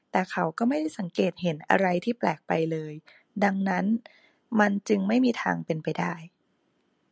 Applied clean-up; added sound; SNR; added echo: none; none; none; none.